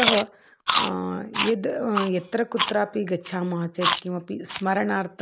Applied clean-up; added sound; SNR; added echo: none; Chewing, mastication; 3 dB; none.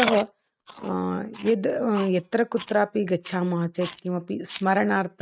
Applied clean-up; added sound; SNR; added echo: neural mask model RNNoise.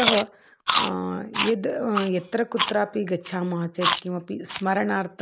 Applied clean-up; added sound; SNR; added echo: neural mask model Resemble Enhance denoiser.